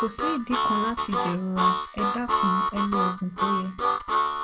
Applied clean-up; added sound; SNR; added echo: none; Harmonica; -4 dB; none.